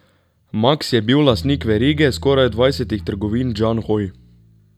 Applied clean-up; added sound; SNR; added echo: none; Bass guitar; 15 dB; none.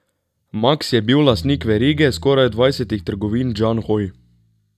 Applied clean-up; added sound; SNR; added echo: neural mask model DeepFilterNet 3.